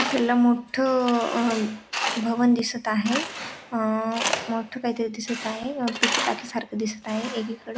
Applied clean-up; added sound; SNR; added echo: none; Tools; 7 dB; none.